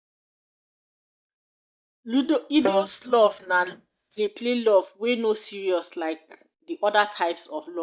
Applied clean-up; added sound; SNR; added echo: neural mask model DeepFilterNet 3.